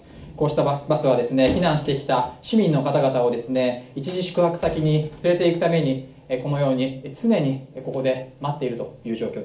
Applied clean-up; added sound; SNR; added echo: none; none; none; reverberation time 0.4 s.